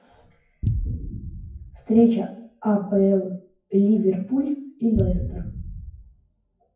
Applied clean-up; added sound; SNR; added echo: classical method WPE with log-MMSE.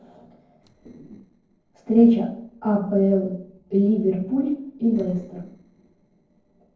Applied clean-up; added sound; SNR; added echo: neural separator model SepFormer DNS4.